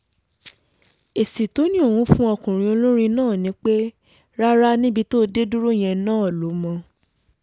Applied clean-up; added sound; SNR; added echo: none; none; none; none.